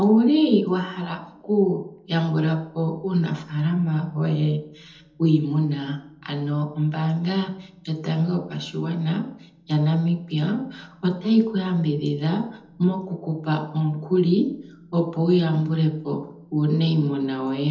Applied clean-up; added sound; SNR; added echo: none; none; none; reverberation time 0.8 s.